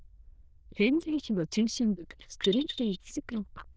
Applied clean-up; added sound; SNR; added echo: neural diffusion model UNIVERSE++.